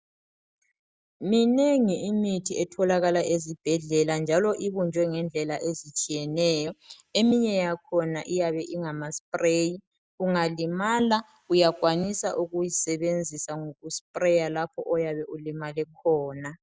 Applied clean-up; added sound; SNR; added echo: none; none; none; none.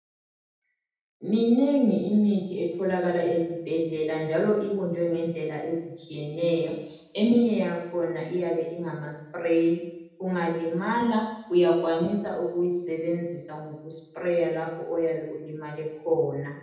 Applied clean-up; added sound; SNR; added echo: none; none; none; reverberation time 0.8 s.